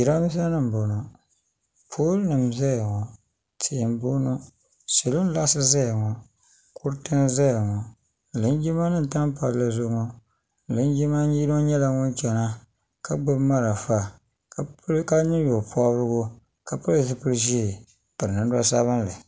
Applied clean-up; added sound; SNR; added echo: none; none; none; none.